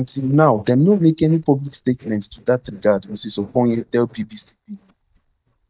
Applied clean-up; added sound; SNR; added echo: neural mask model DeepFilterNet 3.